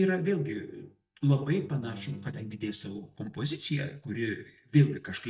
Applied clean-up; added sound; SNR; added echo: neural mask model DeepFilterNet 3.